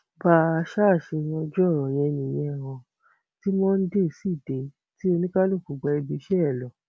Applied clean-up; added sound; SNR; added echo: none; none; none; none.